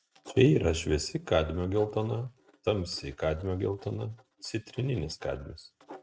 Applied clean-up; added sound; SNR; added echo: neural mask model RNNoise.